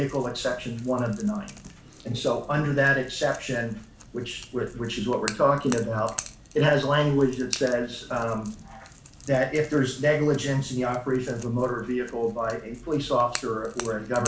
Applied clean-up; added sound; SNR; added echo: none; Crack / Crackle; 16 dB; reverberation time 0.4 s.